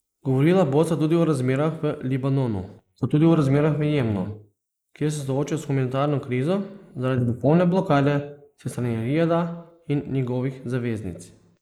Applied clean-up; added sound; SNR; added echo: neural mask model Resemble Enhance denoiser.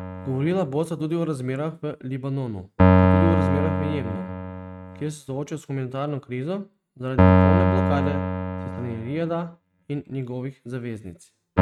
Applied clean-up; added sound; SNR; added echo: neural mask model RNNoise.